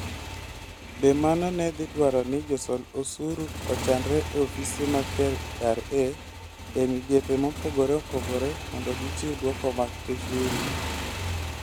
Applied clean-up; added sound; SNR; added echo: none; Motorcycle; 7 dB; none.